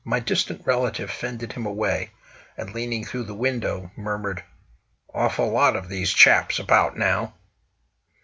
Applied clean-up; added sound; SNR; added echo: none; none; none; none.